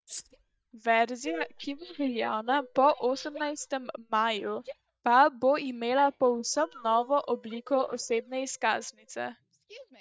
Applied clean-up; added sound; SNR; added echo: neural mask model DeepFilterNet 3.